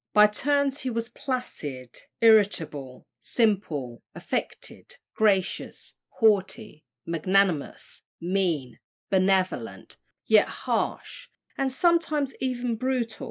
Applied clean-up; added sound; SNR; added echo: neural mask model Resemble Enhance denoiser.